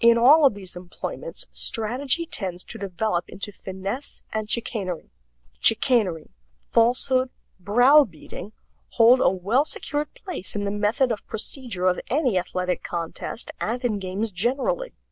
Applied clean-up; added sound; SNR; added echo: none; none; none; none.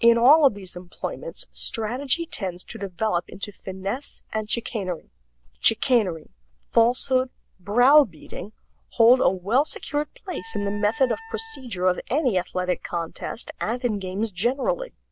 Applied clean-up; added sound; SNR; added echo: none; Wind instrument, woodwind instrument; 18 dB; none.